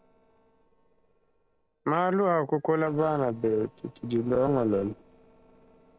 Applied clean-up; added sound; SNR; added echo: neural separator model SepFormer DNS4.